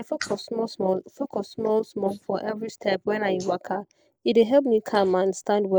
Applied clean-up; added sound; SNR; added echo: neural mask model Resemble Enhance denoiser.